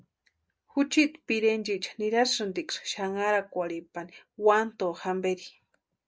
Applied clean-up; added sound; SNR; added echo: none; none; none; none.